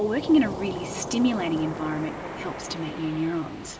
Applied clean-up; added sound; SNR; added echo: none; Waves, surf; 9 dB; reverberation time 0.9 s.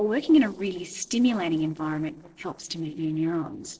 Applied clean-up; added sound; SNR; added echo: neural separator model SepFormer DNS4.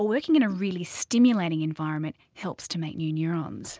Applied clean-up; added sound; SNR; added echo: none; none; none; none.